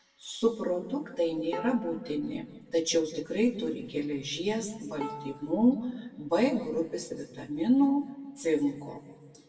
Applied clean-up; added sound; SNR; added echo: none; Bowed string instrument; 17 dB; reverberation time 1.3 s.